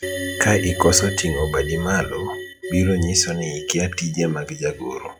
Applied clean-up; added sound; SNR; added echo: classical method log-MMSE.